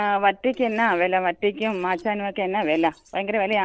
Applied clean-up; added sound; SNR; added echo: neural separator model SepFormer DNS4.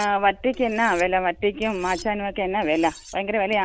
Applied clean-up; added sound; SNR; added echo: none; Cutlery, silverware + Wind; 20 dB; none.